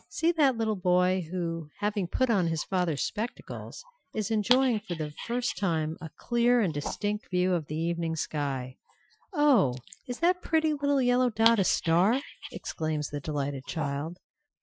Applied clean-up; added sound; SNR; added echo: classical method Wiener filter.